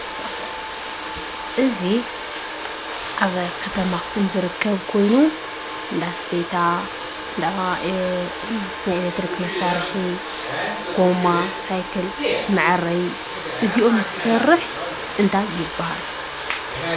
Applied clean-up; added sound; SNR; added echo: none; Domestic sounds, home sounds; 5 dB; none.